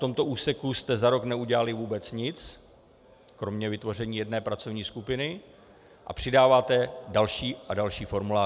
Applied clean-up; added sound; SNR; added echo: none; none; none; none.